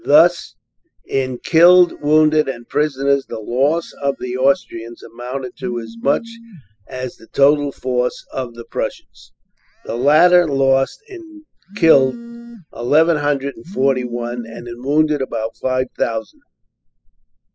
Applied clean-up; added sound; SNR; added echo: classical method spectral subtraction.